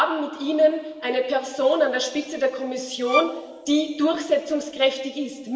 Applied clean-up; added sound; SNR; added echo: none; Bowed string instrument; 3 dB; reverberation time 2.4 s.